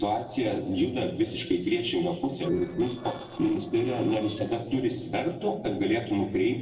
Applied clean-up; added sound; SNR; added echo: neural separator model SepFormer DNS4.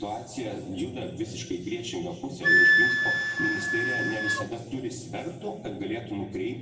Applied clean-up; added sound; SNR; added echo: none; Wind instrument, woodwind instrument; -5 dB; reverberation time 2.3 s.